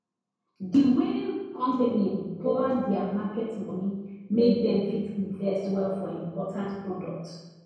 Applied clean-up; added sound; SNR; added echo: none; none; none; reverberation time 1.0 s.